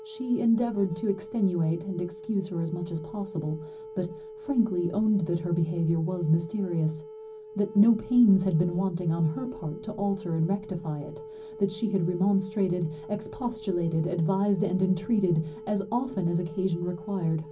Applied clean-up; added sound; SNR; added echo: none; Wind instrument, woodwind instrument; 16 dB; reverberation time 0.4 s.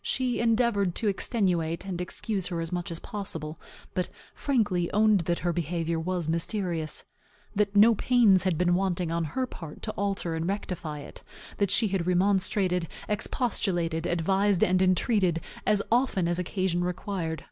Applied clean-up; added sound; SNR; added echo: none; none; none; none.